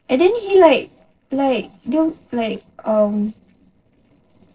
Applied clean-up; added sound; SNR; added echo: neural separator model SepFormer DNS4.